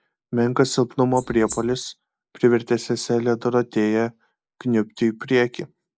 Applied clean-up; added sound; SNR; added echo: neural mask model Resemble Enhance denoiser.